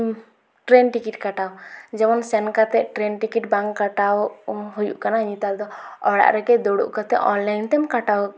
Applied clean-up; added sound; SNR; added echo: none; none; none; none.